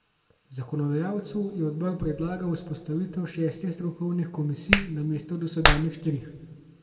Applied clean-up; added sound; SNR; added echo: none; Clapping; -3 dB; reverberation time 1.5 s.